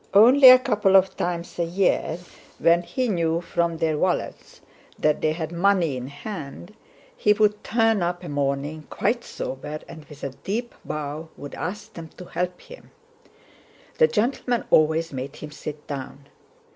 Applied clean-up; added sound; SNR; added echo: none; none; none; none.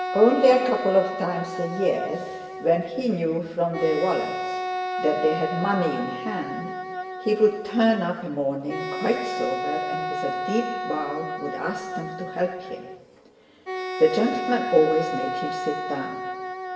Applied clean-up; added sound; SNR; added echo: none; Wind instrument, woodwind instrument; 6 dB; reverberation time 1.2 s.